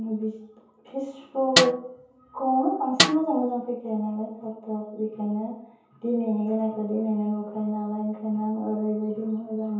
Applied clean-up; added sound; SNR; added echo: none; Snare drum; -2 dB; reverberation time 0.7 s.